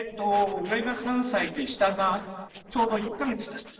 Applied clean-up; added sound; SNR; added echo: neural separator model SepFormer DNS4.